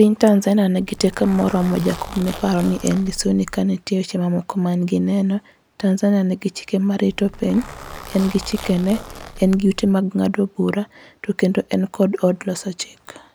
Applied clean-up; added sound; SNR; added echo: none; Zipper (clothing); 15 dB; none.